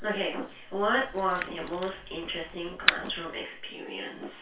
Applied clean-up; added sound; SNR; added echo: none; Camera; 2 dB; reverberation time 0.3 s.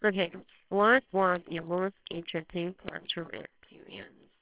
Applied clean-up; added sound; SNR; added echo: neural separator model SepFormer WHAMR!.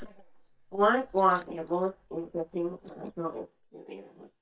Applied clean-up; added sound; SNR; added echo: neural mask model DeepFilterNet 3.